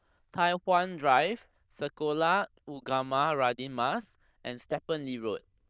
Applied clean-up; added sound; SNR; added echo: neural diffusion model UNIVERSE++.